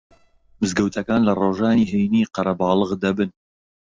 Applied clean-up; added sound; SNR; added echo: neural separator model SepFormer DNS4.